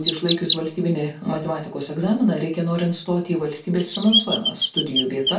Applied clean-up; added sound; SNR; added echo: none; Chirp, tweet; 4 dB; reverberation time 0.3 s.